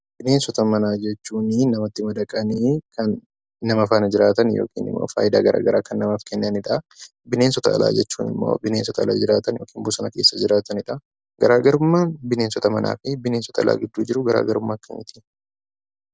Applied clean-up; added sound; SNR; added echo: none; none; none; none.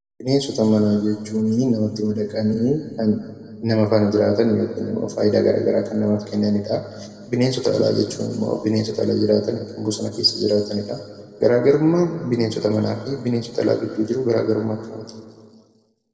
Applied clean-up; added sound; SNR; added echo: none; none; none; reverberation time 2.1 s.